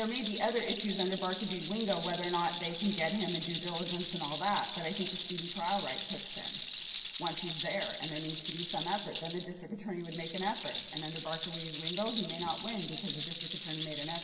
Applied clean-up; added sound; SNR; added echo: none; Rattle; -5 dB; reverberation time 2.0 s.